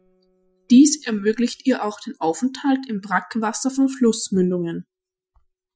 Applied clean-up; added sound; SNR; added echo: classical method Wiener filter.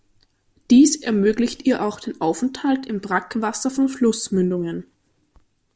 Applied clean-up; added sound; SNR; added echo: none; none; none; none.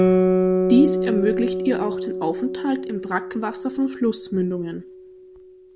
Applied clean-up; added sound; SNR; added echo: none; Guitar; 0 dB; none.